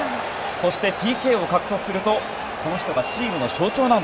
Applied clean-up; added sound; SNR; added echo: none; none; none; none.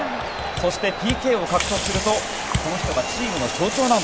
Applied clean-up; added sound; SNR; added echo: none; Computer keyboard + Water; 6 dB; none.